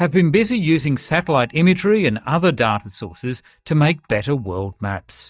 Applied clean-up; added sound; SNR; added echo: neural mask model DeepFilterNet 3.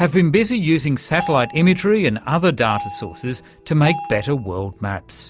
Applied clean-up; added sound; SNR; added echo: none; Bell; 13 dB; none.